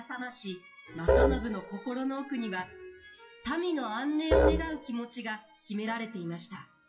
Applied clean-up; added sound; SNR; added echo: classical method WPE with log-MMSE.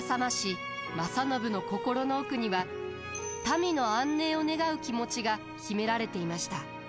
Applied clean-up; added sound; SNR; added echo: none; none; none; none.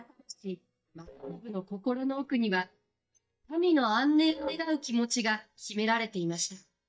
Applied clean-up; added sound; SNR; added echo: neural mask model DeepFilterNet 3.